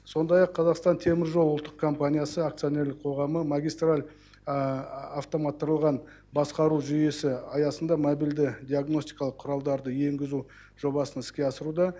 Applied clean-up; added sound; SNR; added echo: none; none; none; none.